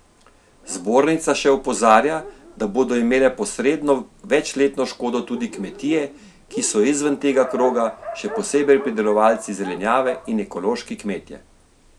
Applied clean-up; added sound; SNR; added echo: none; Dog; 16 dB; none.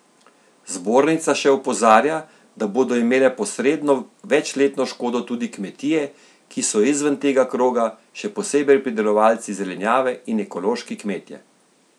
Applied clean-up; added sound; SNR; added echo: none; none; none; none.